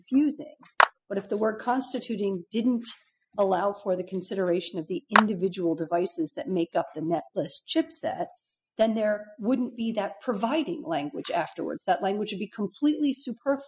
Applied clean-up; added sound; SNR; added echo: classical method spectral subtraction.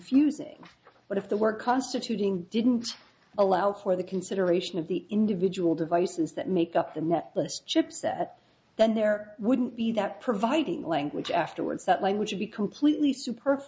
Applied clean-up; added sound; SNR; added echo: none; none; none; none.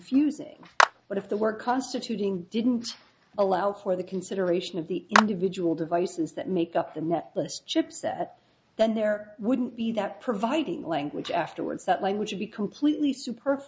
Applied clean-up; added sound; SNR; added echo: none; Clapping; 1 dB; none.